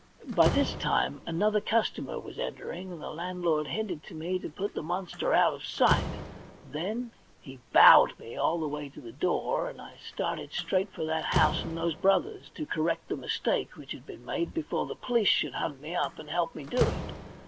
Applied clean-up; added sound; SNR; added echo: none; Slam; 11 dB; none.